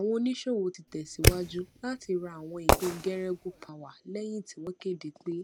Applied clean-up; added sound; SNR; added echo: none; Fireworks; -4 dB; none.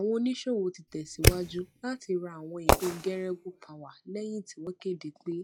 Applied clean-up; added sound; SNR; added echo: classical method log-MMSE.